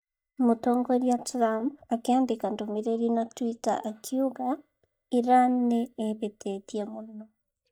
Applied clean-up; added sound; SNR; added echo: neural mask model DeepFilterNet 3.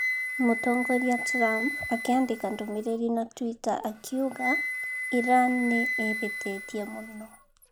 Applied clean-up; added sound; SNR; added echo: none; Wind instrument, woodwind instrument; 5 dB; none.